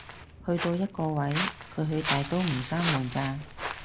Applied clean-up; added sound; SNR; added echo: none; Walk, footsteps; 6 dB; none.